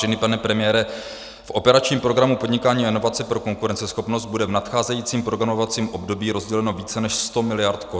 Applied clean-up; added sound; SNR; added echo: none; none; none; none.